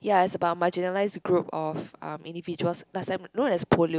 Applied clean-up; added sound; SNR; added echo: none; none; none; none.